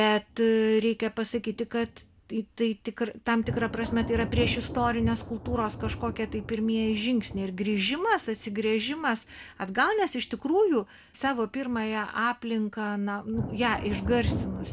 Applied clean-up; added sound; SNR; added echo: none; Thunder; 10 dB; none.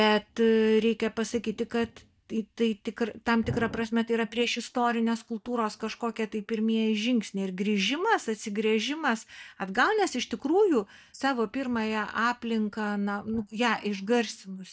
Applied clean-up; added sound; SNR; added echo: neural mask model DeepFilterNet 3.